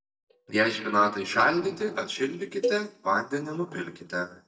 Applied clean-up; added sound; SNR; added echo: neural mask model DeepFilterNet 3.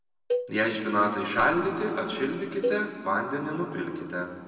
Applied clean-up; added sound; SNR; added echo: none; Cowbell; 8 dB; reverberation time 2.1 s.